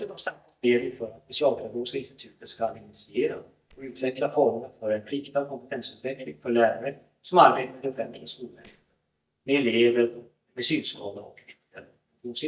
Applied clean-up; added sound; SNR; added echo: neural mask model DeepFilterNet 3.